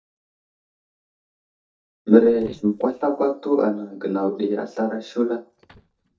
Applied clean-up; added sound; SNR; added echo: neural mask model DeepFilterNet 3.